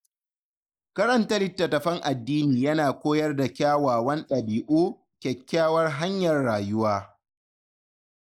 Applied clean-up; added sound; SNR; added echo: neural mask model Resemble Enhance denoiser.